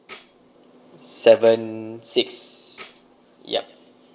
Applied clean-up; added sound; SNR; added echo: none; Tambourine; 10 dB; reverberation time 0.9 s.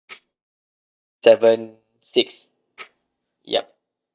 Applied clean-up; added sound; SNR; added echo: neural mask model DeepFilterNet 3.